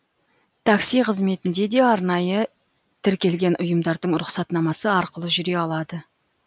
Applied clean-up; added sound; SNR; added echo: none; none; none; none.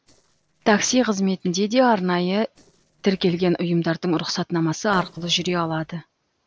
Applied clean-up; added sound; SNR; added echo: neural separator model SepFormer DNS4.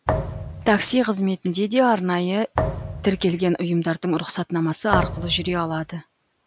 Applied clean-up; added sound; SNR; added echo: none; Thump, thud; 6 dB; none.